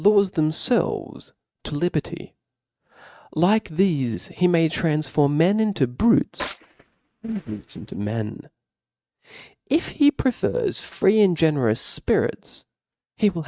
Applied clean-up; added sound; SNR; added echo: neural mask model RNNoise.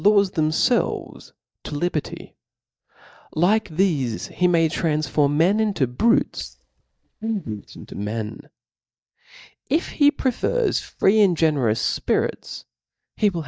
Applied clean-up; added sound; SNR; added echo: neural mask model DeepFilterNet 3.